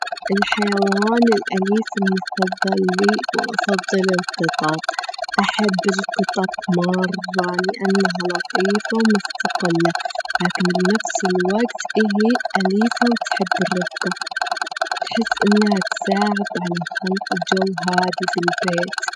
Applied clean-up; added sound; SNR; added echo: classical method spectral subtraction.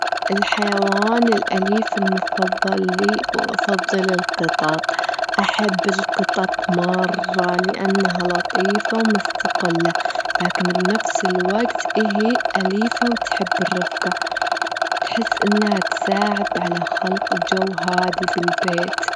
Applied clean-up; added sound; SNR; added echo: none; Rattle; -1 dB; none.